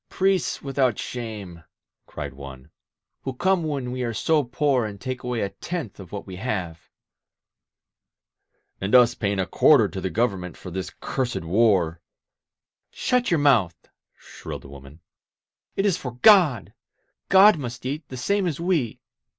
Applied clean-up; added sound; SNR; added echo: none; none; none; none.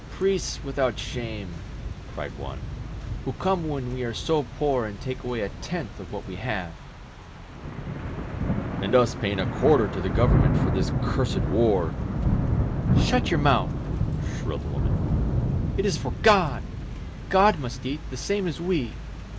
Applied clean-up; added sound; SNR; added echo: none; Thunder / Rain; 0 dB; none.